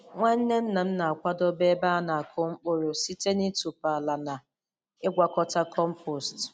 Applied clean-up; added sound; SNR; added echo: none; none; none; none.